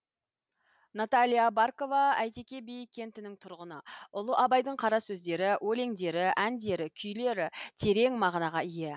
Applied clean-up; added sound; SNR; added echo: none; none; none; none.